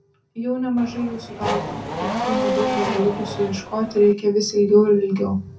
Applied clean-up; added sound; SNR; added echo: none; Race car, auto racing / Accelerating, revving, vroom; 5 dB; reverberation time 0.3 s.